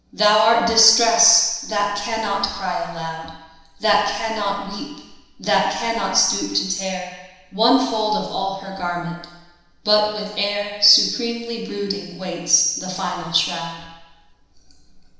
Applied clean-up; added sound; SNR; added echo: none; none; none; reverberation time 1.0 s.